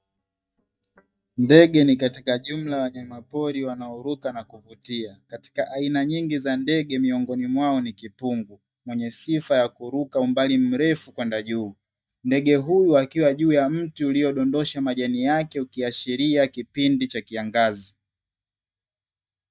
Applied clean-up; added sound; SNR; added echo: neural mask model DeepFilterNet 3.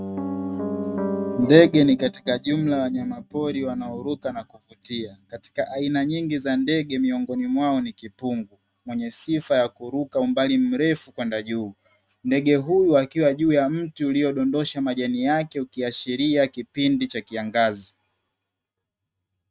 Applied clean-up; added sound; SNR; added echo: neural mask model RNNoise.